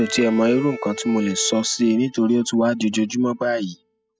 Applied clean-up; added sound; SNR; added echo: classical method spectral subtraction.